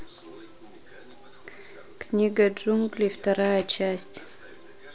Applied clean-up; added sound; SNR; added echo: none; none; none; none.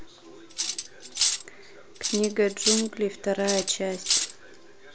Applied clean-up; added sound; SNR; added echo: none; Cutlery, silverware; -1 dB; none.